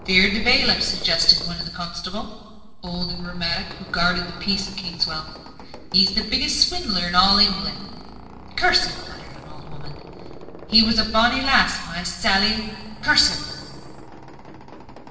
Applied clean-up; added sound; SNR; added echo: none; Squeak; 19 dB; reverberation time 1.4 s.